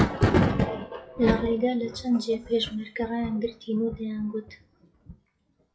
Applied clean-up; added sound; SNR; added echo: classical method WPE with log-MMSE.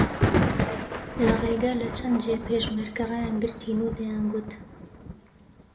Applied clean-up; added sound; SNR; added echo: none; Thunder; 1 dB; reverberation time 1.5 s.